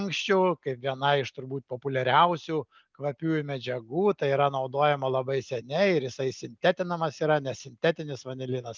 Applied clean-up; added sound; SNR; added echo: none; none; none; none.